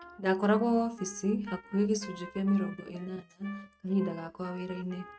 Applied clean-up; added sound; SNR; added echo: neural mask model RNNoise.